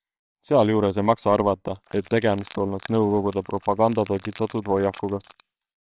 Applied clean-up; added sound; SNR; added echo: neural separator model SepFormer WHAMR!.